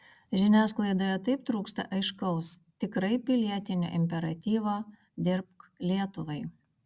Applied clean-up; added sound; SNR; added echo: none; none; none; none.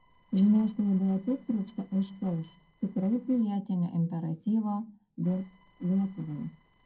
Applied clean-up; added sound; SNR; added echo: neural separator model SepFormer DNS4.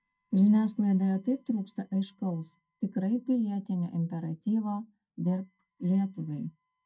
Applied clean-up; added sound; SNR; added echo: neural mask model DeepFilterNet 3.